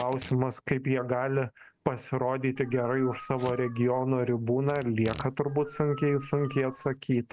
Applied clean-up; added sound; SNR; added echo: none; Packing tape, duct tape / Tearing + Dog; 19 dB; none.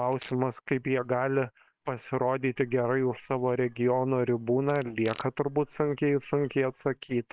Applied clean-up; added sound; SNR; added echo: neural separator model SepFormer WHAM!.